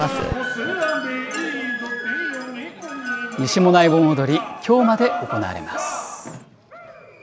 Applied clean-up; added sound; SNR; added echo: none; none; none; none.